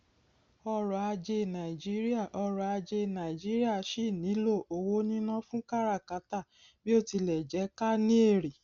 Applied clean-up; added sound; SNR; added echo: none; none; none; none.